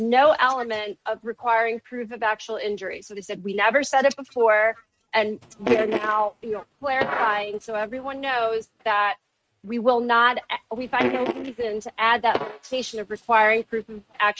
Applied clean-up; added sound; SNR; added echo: neural mask model RNNoise.